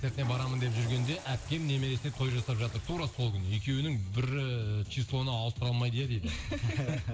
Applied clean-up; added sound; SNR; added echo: none; Toilet flush / Water; 20 dB; reverberation time 0.9 s.